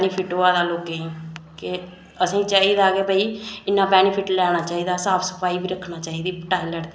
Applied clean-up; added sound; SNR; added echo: none; none; none; none.